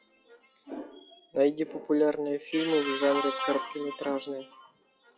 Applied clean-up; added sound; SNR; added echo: classical method log-MMSE.